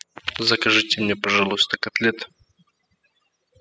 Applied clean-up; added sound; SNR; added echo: classical method spectral subtraction.